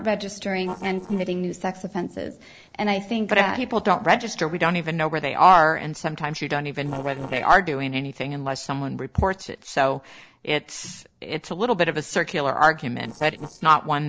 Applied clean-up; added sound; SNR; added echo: neural separator model SepFormer DNS4.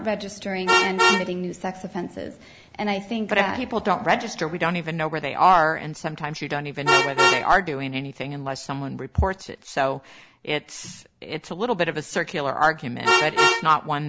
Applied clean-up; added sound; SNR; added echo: none; Vehicle horn, car horn, honking; 3 dB; none.